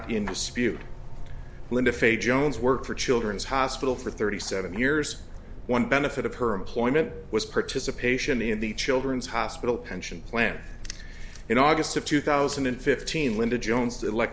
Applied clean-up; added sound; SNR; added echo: none; Bus; 20 dB; none.